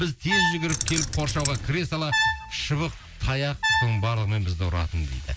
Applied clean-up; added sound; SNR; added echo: none; Brass instrument + Keys jangling; 2 dB; none.